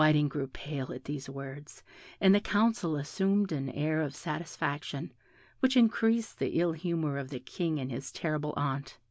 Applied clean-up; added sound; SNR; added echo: none; none; none; none.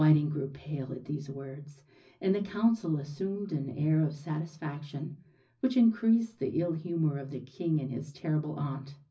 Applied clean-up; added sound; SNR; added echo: none; none; none; reverberation time 0.4 s.